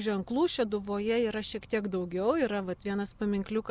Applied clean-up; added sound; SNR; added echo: none; none; none; none.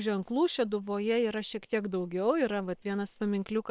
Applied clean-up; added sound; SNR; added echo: neural separator model SepFormer WHAM!.